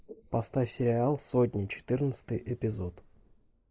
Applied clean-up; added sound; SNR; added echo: neural mask model Resemble Enhance denoiser.